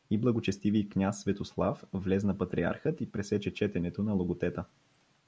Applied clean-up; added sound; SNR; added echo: none; none; none; none.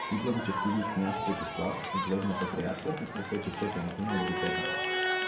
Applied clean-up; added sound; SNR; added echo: none; Crowd; 1 dB; reverberation time 0.5 s.